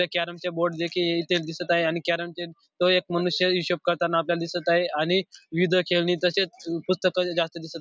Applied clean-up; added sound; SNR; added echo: none; none; none; none.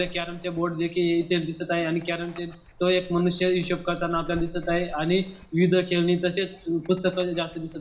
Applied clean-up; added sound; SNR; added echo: none; Dog; 17 dB; reverberation time 0.4 s.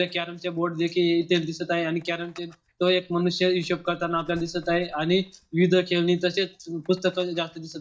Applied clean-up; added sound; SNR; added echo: neural mask model DeepFilterNet 3.